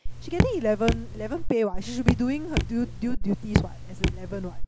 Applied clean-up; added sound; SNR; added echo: none; Raindrop / Drip; -2 dB; none.